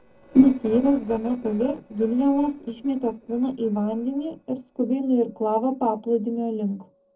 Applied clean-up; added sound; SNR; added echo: neural separator model SepFormer DNS4.